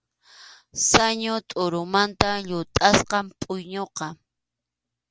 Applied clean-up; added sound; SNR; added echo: none; none; none; none.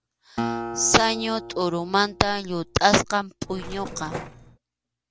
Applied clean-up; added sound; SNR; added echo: none; Acoustic guitar + Mechanisms; 10 dB; none.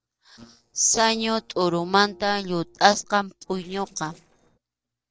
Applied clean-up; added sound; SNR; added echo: neural separator model SepFormer DNS4.